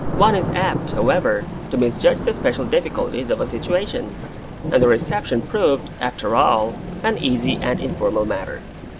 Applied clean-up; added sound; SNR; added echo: none; Thunder / Rain; 8 dB; none.